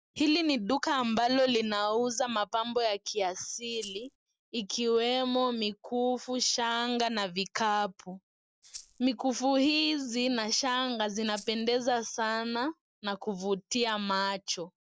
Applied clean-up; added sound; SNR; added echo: neural separator model SepFormer DNS4.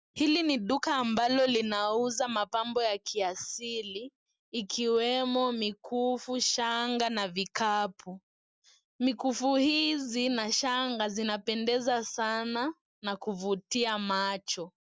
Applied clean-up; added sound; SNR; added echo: none; none; none; none.